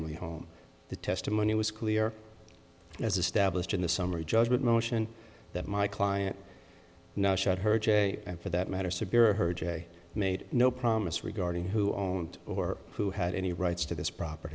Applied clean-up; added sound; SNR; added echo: none; none; none; none.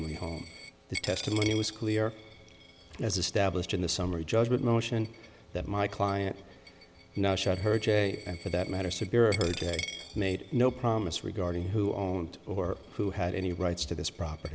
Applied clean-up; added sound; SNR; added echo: none; Coin (dropping); 16 dB; none.